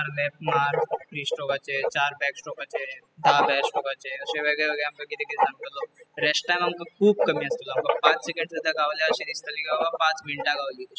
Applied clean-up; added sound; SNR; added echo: classical method spectral subtraction.